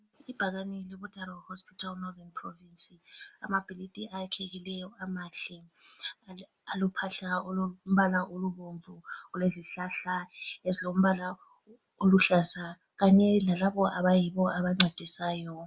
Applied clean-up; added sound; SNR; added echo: none; none; none; none.